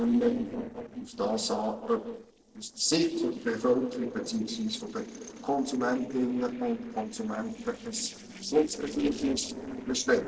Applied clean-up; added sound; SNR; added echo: neural separator model SepFormer DNS4.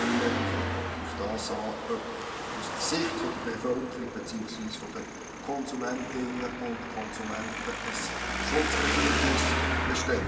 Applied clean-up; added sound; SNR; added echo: none; Traffic noise, roadway noise; -1 dB; reverberation time 1.7 s.